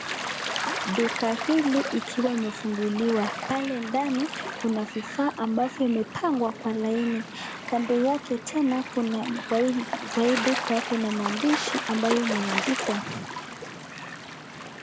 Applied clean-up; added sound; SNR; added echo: none; Gull, seagull / Waves, surf; 6 dB; none.